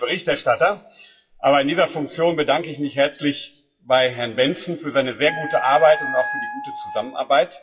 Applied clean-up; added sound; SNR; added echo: classical method WPE with log-MMSE.